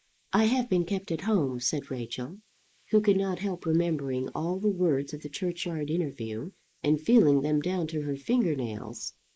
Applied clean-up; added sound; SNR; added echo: neural mask model Resemble Enhance denoiser.